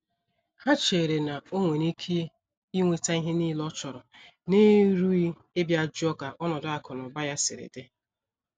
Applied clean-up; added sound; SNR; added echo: none; none; none; none.